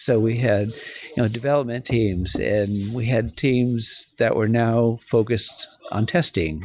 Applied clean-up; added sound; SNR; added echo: none; none; none; none.